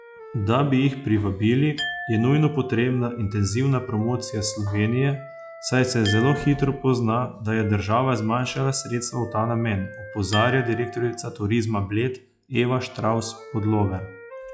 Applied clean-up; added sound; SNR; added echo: classical method log-MMSE.